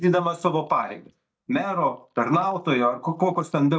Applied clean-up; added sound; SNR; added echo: neural mask model DeepFilterNet 3.